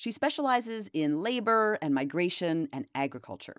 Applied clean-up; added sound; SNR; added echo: none; none; none; none.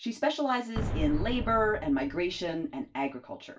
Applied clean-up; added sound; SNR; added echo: none; Boom; 5 dB; reverberation time 0.2 s.